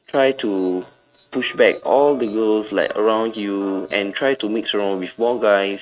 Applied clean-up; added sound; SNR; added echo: neural mask model RNNoise.